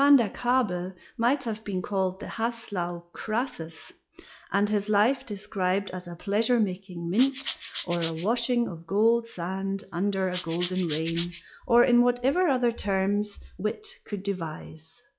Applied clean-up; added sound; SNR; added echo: classical method log-MMSE.